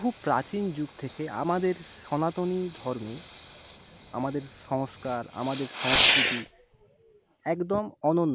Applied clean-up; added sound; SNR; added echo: none; Fireworks; 0 dB; none.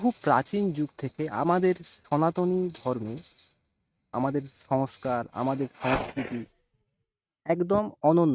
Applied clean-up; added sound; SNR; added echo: neural mask model RNNoise.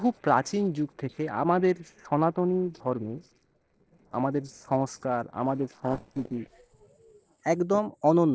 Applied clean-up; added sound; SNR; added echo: neural separator model SepFormer DNS4.